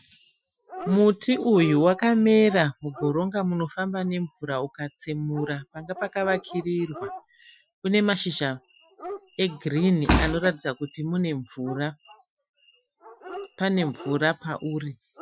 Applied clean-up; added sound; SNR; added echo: classical method Wiener filter.